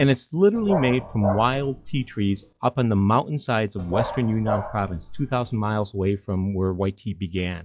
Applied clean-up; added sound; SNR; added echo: classical method log-MMSE.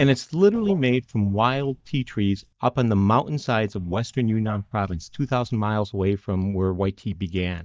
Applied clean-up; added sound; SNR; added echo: neural mask model DeepFilterNet 3.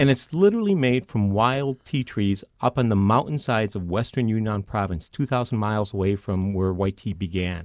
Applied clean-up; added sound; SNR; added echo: none; none; none; none.